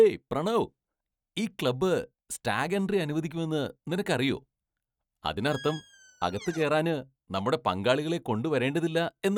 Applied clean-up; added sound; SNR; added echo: neural mask model RNNoise.